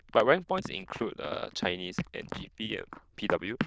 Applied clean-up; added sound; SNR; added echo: neural diffusion model UNIVERSE++.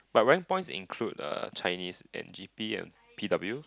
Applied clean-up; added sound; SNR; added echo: none; none; none; none.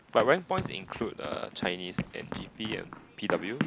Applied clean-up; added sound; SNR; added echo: none; Run; 6 dB; none.